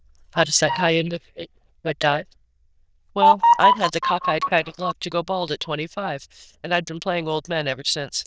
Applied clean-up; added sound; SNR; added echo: neural diffusion model UNIVERSE++.